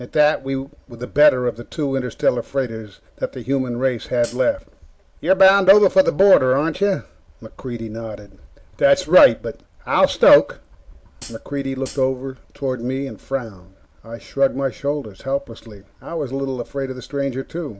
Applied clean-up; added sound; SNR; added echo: none; Hi-hat; 19 dB; none.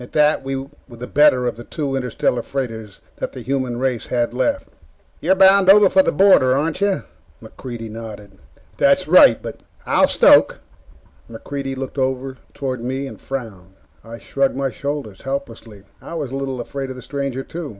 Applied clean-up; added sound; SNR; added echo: none; none; none; none.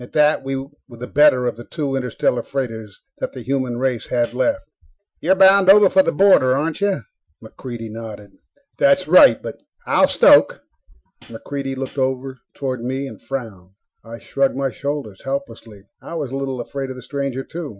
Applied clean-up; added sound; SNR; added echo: classical method Wiener filter.